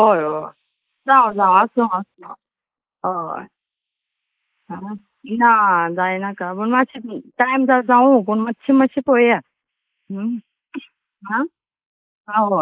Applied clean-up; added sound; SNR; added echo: neural mask model Resemble Enhance denoiser.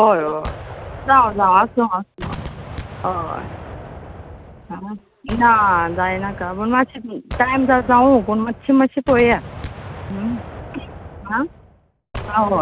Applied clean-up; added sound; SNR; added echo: none; Gunshot, gunfire; 14 dB; none.